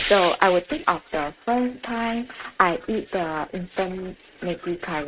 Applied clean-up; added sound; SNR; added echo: neural mask model RNNoise.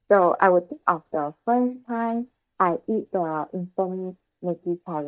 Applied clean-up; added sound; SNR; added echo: neural mask model DeepFilterNet 3.